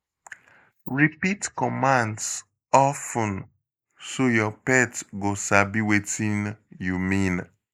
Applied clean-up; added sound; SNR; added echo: neural mask model Resemble Enhance denoiser.